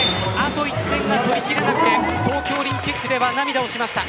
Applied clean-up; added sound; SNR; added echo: none; Drum kit; 10 dB; none.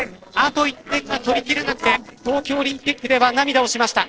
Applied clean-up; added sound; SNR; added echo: neural separator model SepFormer DNS4.